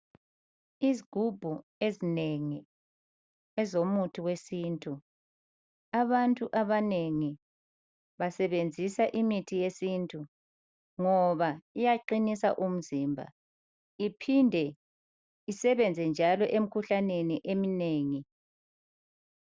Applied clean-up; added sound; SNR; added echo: none; none; none; none.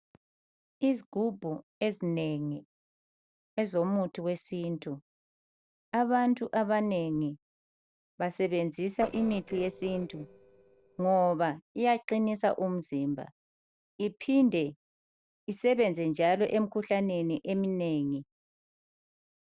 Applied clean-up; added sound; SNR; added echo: neural separator model SepFormer DNS4.